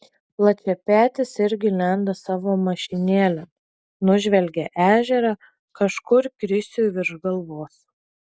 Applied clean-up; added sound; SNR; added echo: none; none; none; none.